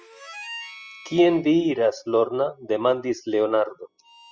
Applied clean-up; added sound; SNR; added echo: classical method spectral subtraction.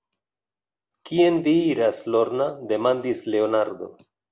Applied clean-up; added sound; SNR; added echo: none; none; none; none.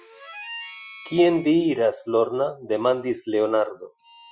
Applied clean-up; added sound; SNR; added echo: classical method Wiener filter.